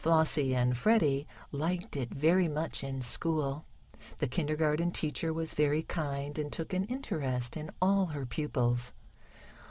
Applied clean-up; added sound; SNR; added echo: none; none; none; none.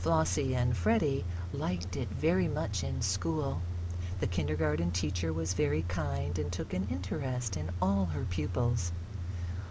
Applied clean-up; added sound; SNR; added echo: none; Idling / Engine starting / Accelerating, revving, vroom / Car; 2 dB; none.